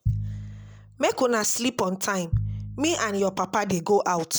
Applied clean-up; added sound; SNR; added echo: none; Piano; 7 dB; none.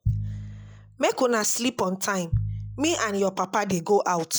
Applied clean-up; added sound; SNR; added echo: classical method log-MMSE.